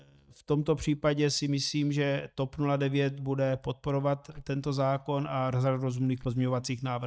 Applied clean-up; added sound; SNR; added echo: neural mask model DeepFilterNet 3.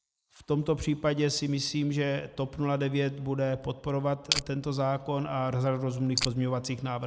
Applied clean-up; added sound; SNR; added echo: neural mask model Resemble Enhance denoiser.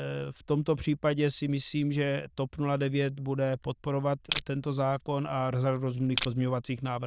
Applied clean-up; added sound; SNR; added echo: neural diffusion model UNIVERSE++.